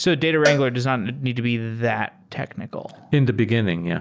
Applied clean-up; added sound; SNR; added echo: none; Cowbell; 9 dB; none.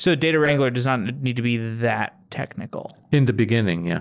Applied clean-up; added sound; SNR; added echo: neural separator model SepFormer DNS4.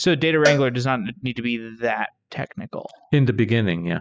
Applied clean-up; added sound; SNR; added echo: classical method spectral subtraction.